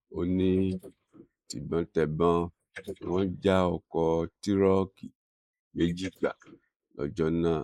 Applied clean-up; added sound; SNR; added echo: neural mask model Resemble Enhance denoiser.